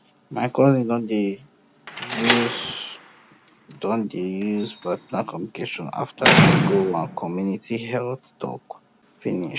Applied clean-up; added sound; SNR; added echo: none; Slam; 1 dB; none.